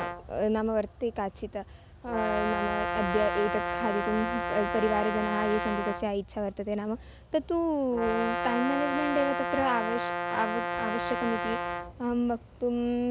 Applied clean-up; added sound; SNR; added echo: none; Brass instrument; 3 dB; none.